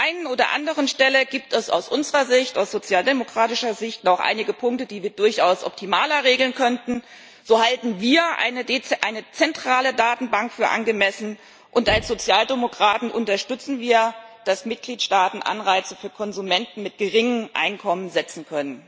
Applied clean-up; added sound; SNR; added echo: none; Knock; 17 dB; none.